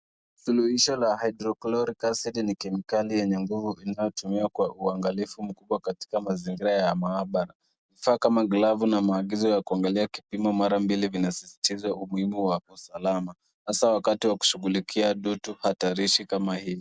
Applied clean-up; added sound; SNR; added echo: none; none; none; none.